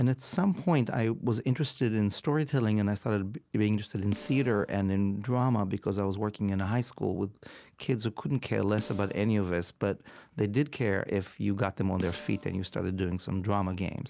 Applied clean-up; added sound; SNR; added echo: none; Snare drum; 18 dB; none.